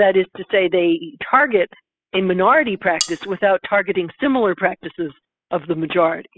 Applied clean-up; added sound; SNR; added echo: classical method spectral subtraction.